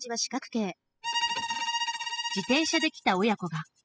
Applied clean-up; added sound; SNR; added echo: classical method spectral subtraction.